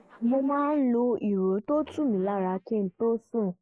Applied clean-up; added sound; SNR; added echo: neural mask model Resemble Enhance denoiser.